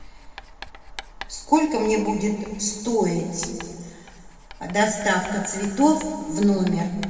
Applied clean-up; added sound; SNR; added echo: none; Writing; 17 dB; reverberation time 2.1 s.